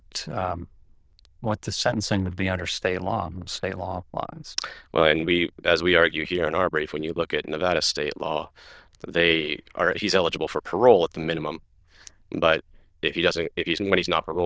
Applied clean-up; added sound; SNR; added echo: neural diffusion model UNIVERSE++.